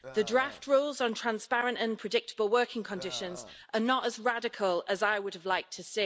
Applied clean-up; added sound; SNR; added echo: none; Burping, eructation; 16 dB; none.